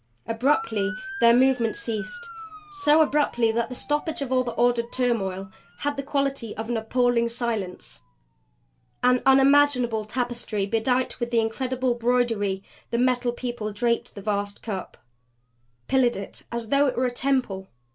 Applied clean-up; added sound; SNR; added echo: none; Motor vehicle (road) / Siren; 19 dB; none.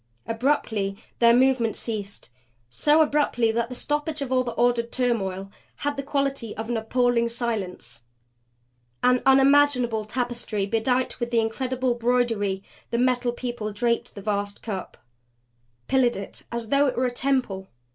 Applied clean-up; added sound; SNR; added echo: none; none; none; none.